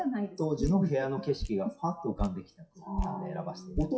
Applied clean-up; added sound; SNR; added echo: classical method WPE with log-MMSE.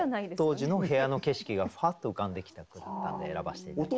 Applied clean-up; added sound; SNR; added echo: none; none; none; none.